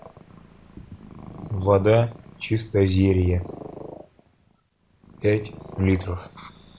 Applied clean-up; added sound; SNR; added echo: none; Purr; 17 dB; none.